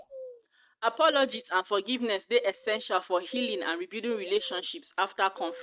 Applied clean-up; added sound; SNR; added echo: neural mask model RNNoise.